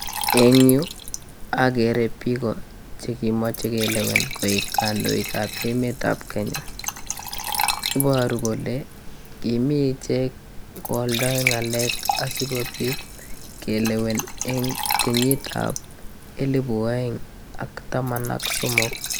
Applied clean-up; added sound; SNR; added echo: none; Fill (with liquid) / Trickle, dribble / Glass; 5 dB; none.